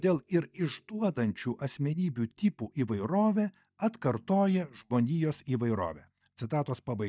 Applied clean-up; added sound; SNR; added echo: neural mask model DeepFilterNet 3.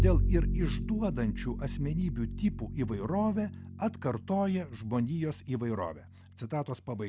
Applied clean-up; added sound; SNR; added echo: none; Bowed string instrument; 2 dB; none.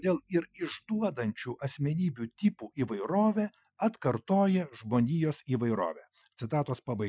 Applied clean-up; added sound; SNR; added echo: classical method Wiener filter.